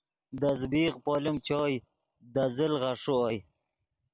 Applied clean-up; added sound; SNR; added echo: none; none; none; none.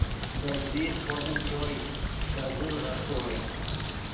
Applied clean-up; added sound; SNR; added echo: none; Bird; -3 dB; reverberation time 0.9 s.